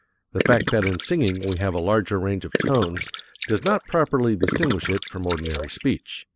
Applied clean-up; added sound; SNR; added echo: neural mask model Resemble Enhance denoiser.